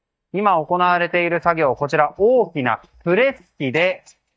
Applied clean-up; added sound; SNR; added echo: neural mask model DeepFilterNet 3.